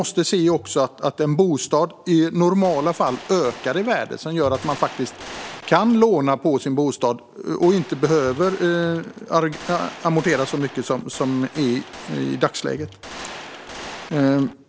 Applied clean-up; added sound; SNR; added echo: none; Gunshot, gunfire; 17 dB; none.